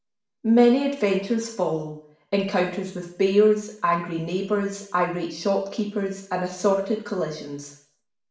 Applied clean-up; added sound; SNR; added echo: none; none; none; reverberation time 0.5 s.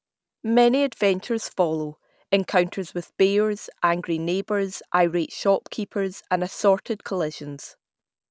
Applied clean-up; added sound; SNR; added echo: none; none; none; none.